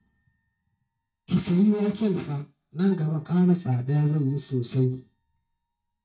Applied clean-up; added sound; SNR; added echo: neural mask model DeepFilterNet 3.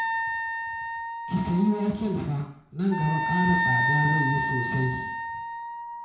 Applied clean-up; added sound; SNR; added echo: none; Wind instrument, woodwind instrument; 1 dB; reverberation time 0.6 s.